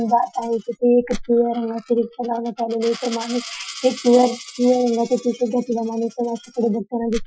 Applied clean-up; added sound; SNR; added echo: classical method Wiener filter.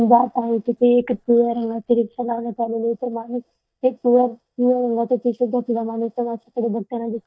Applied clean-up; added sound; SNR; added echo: neural mask model DeepFilterNet 3.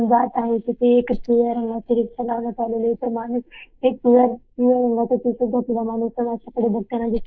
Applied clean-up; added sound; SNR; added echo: neural mask model Resemble Enhance denoiser.